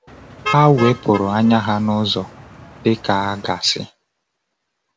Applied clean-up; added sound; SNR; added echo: none; Motor vehicle (road); 12 dB; none.